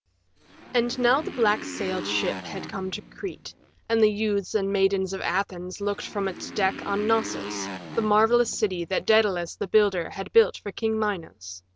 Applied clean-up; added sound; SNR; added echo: none; Motorcycle; 12 dB; none.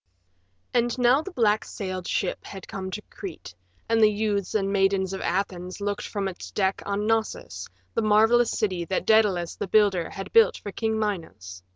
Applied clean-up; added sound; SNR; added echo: none; none; none; none.